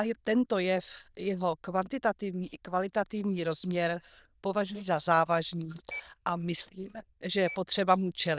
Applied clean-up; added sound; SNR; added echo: neural diffusion model UNIVERSE++.